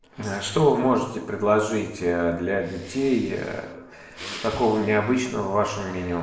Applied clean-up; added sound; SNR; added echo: neural separator model SepFormer DNS4.